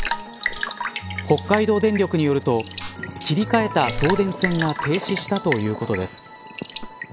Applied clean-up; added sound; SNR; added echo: none; Raindrop / Drip; 7 dB; none.